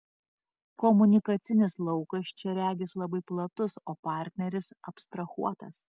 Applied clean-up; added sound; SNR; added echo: none; none; none; none.